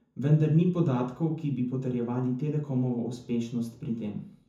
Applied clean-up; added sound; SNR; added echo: none; none; none; reverberation time 0.6 s.